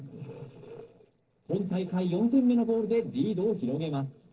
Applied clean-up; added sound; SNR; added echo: neural separator model SepFormer DNS4.